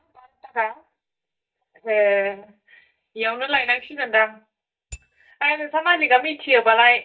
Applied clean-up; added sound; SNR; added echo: neural mask model DeepFilterNet 3.